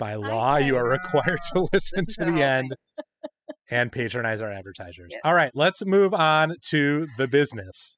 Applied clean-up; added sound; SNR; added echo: classical method spectral subtraction.